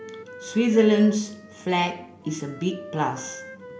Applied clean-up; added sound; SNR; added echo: none; Wind instrument, woodwind instrument; 17 dB; none.